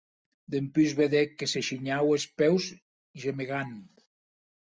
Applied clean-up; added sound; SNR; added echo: none; none; none; none.